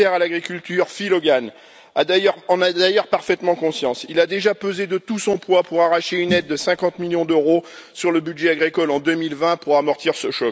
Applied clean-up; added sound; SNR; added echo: none; Snare drum; 15 dB; none.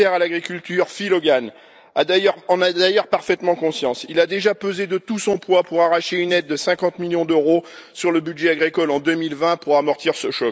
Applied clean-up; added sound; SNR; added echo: neural mask model Resemble Enhance denoiser.